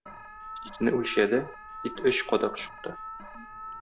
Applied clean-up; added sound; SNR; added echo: none; Alarm; 12 dB; none.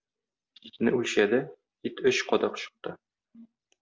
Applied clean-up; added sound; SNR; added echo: none; none; none; none.